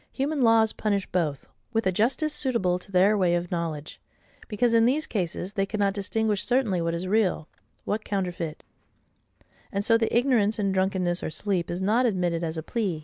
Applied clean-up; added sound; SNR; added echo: none; none; none; none.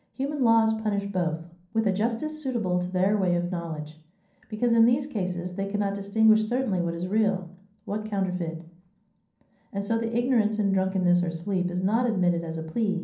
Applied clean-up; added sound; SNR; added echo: none; none; none; reverberation time 0.6 s.